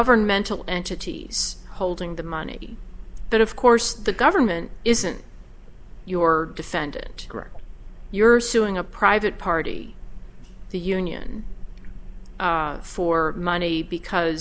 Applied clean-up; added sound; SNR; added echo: none; none; none; none.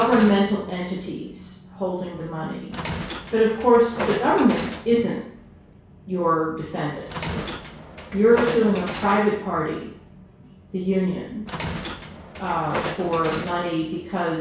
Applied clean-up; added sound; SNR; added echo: none; Train; 11 dB; reverberation time 0.6 s.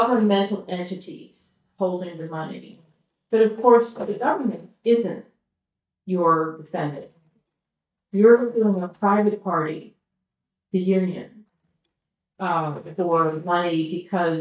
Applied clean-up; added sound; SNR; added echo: neural mask model DeepFilterNet 3.